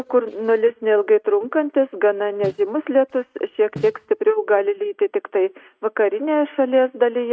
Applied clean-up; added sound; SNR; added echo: neural mask model RNNoise.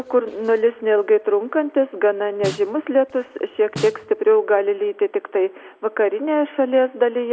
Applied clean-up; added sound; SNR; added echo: none; Snare drum; 16 dB; none.